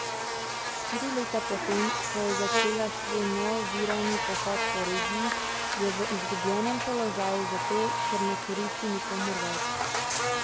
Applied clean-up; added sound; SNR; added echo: none; Buzz; -2 dB; none.